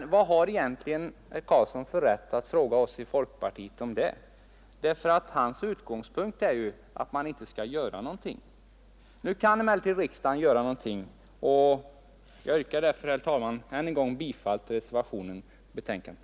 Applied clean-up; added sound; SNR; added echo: none; none; none; none.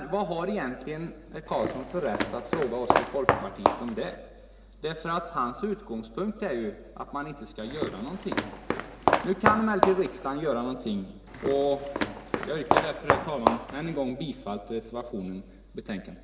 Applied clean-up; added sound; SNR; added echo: none; Walk, footsteps; -3 dB; reverberation time 1.3 s.